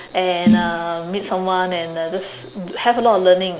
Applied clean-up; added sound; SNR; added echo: none; Snare drum; 3 dB; none.